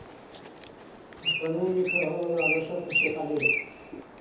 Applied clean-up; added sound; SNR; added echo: none; Bird; 0 dB; reverberation time 1.1 s.